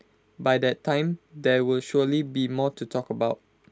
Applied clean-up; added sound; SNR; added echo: none; none; none; none.